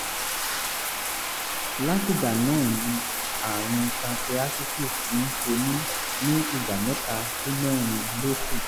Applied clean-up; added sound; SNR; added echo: none; Bathtub (filling or washing); 1 dB; none.